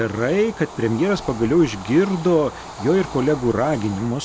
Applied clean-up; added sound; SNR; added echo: none; Train / Bird vocalization, bird call, bird song; 15 dB; none.